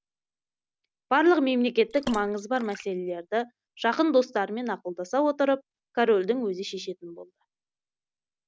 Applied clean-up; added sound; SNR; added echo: none; Water / Splash, splatter; 16 dB; none.